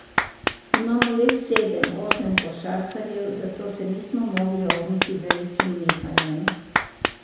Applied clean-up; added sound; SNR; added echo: none; Clapping; 1 dB; reverberation time 1.0 s.